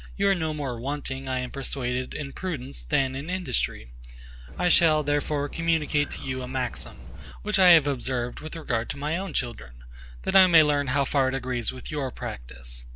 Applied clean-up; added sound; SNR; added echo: none; Bird; 15 dB; none.